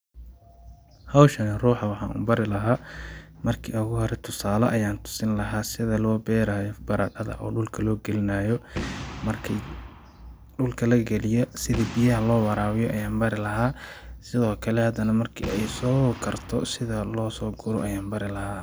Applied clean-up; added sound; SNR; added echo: none; Boom; 12 dB; none.